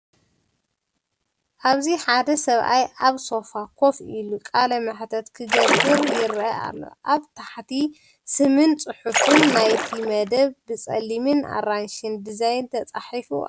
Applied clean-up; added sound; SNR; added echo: none; Splash, splatter; 0 dB; none.